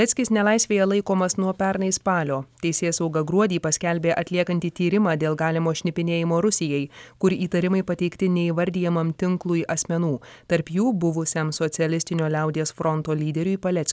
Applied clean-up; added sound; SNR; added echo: none; none; none; none.